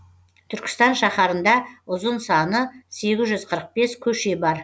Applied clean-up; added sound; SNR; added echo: none; none; none; none.